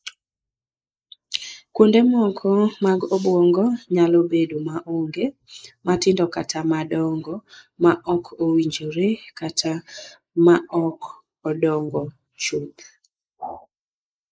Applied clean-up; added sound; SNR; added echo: neural mask model Resemble Enhance denoiser.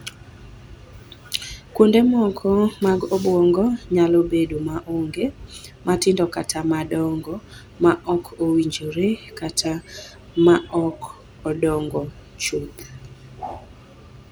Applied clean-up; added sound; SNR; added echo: none; none; none; none.